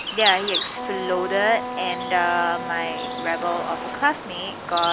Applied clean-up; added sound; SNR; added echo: none; Bird vocalization, bird call, bird song + Wind instrument, woodwind instrument; 5 dB; none.